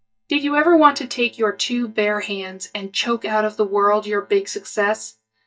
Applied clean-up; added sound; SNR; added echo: neural mask model DeepFilterNet 3.